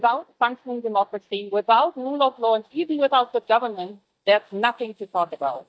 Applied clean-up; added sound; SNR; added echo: neural mask model DeepFilterNet 3.